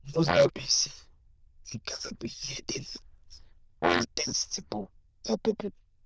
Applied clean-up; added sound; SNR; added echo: neural diffusion model UNIVERSE++.